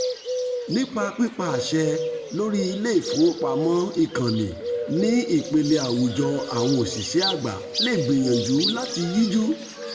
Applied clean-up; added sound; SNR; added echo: none; Bird; 5 dB; reverberation time 0.9 s.